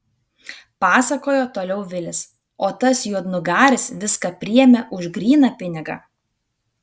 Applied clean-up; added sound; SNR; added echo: none; none; none; none.